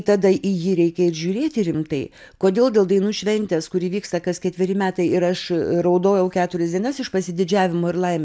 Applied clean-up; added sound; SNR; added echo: none; none; none; none.